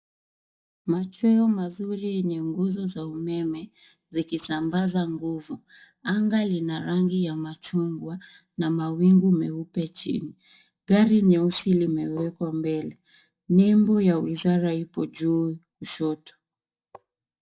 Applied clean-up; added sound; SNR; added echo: neural mask model DeepFilterNet 3.